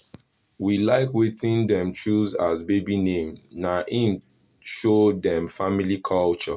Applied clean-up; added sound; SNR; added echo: none; none; none; none.